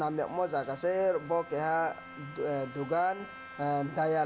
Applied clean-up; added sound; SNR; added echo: none; Bowed string instrument; 17 dB; none.